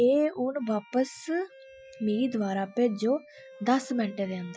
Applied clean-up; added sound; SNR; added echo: classical method Wiener filter.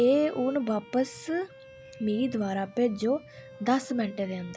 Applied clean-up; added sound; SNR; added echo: none; Bowed string instrument; 20 dB; none.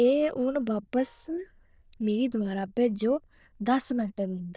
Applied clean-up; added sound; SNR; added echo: neural diffusion model UNIVERSE++.